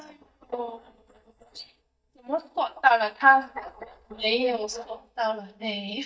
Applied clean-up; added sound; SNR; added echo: neural mask model DeepFilterNet 3.